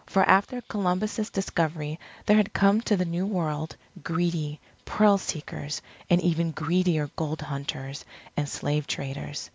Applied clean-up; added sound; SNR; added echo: none; none; none; none.